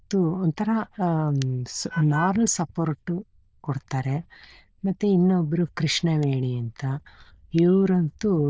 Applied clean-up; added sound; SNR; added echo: neural diffusion model UNIVERSE++.